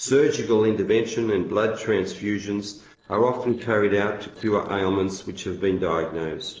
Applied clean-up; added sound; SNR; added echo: neural separator model SepFormer DNS4.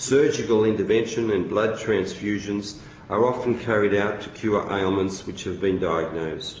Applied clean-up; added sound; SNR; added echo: none; none; none; none.